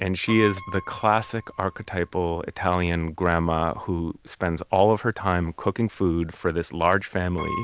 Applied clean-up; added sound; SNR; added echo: none; Piano; 17 dB; none.